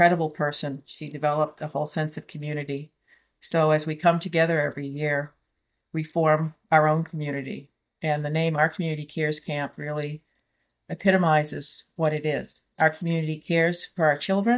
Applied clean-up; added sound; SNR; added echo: neural mask model DeepFilterNet 3.